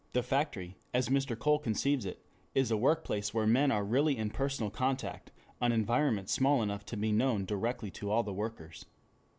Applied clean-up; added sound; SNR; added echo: none; none; none; none.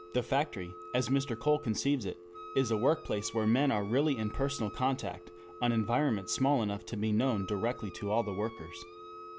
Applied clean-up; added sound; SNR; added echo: none; Telephone + Wind instrument, woodwind instrument; 16 dB; none.